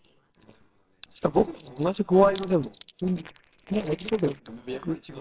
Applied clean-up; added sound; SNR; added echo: neural separator model SepFormer WHAMR!.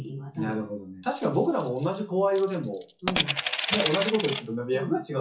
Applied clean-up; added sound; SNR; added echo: classical method WPE with log-MMSE.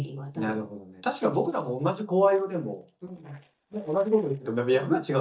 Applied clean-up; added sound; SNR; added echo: neural mask model DeepFilterNet 3.